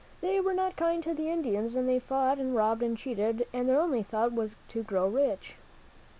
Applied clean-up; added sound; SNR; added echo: none; none; none; none.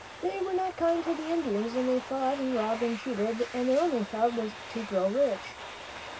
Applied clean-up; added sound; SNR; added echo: none; Domestic sounds, home sounds; 13 dB; reverberation time 0.4 s.